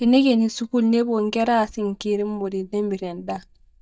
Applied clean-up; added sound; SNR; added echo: neural mask model DeepFilterNet 3.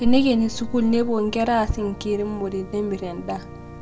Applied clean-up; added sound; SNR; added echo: none; Organ; 17 dB; reverberation time 0.2 s.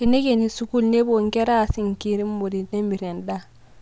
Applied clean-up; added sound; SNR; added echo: none; none; none; none.